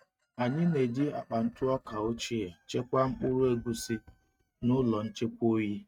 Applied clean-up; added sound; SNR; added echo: neural mask model RNNoise.